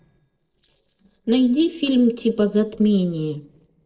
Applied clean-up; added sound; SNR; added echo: neural separator model SepFormer DNS4.